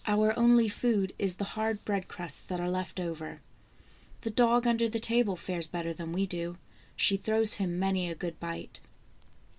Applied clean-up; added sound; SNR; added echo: none; none; none; none.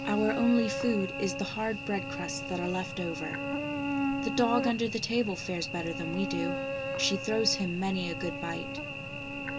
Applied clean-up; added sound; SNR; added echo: none; Cricket / Buzz; 3 dB; none.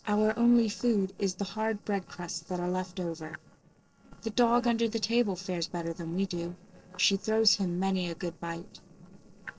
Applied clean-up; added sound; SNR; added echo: neural separator model SepFormer DNS4.